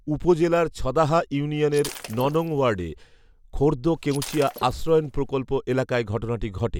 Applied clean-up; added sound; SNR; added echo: none; Shatter; 17 dB; none.